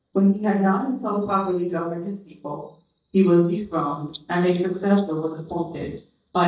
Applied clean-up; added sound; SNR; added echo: neural mask model DeepFilterNet 3.